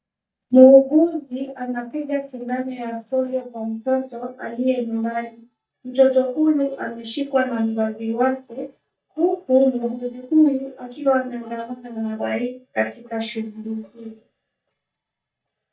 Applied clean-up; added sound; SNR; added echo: neural mask model DeepFilterNet 3.